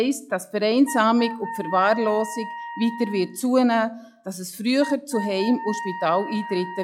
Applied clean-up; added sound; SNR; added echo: classical method log-MMSE.